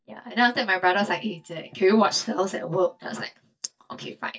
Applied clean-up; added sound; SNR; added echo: neural mask model DeepFilterNet 3.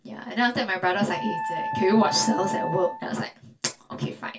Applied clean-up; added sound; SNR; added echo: none; Wind instrument, woodwind instrument; 7 dB; reverberation time 0.2 s.